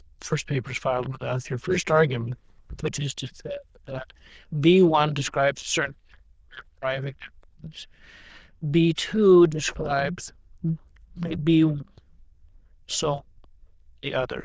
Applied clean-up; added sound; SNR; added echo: neural diffusion model UNIVERSE++.